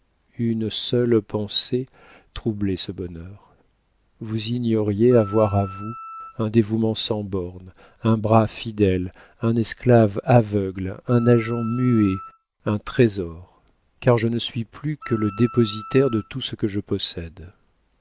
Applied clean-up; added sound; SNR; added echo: none; Wind instrument, woodwind instrument; 16 dB; none.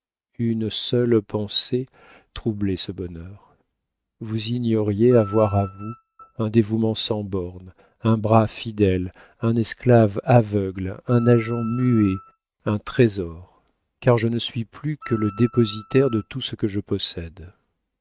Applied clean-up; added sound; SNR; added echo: neural mask model RNNoise.